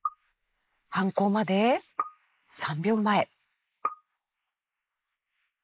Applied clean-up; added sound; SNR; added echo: neural mask model Resemble Enhance denoiser.